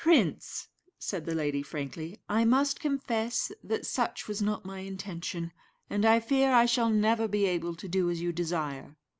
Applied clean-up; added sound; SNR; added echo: none; none; none; none.